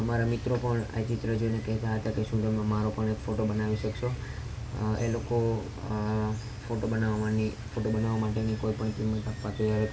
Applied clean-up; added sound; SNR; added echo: none; Water; 19 dB; reverberation time 0.2 s.